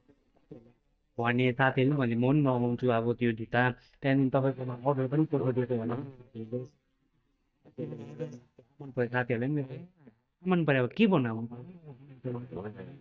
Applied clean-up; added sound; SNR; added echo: neural mask model DeepFilterNet 3.